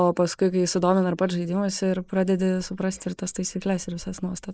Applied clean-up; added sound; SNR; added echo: neural mask model Resemble Enhance denoiser.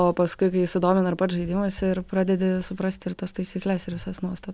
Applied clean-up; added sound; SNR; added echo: none; none; none; none.